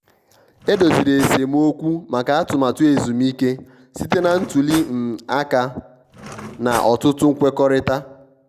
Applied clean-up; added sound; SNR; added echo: none; Cutlery, silverware / Drawer open or close; 14 dB; none.